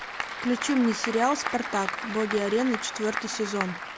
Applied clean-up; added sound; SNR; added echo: none; Applause / Crowd; 6 dB; none.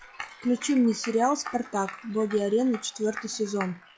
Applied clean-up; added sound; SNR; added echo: classical method log-MMSE.